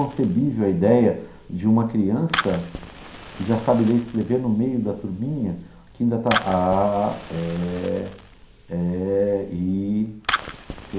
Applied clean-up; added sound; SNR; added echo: none; Fire; 11 dB; reverberation time 0.5 s.